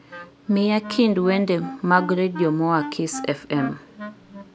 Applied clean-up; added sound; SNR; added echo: none; Wind instrument, woodwind instrument; 14 dB; none.